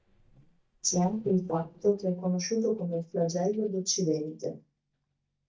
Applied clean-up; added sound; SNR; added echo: neural mask model DeepFilterNet 3.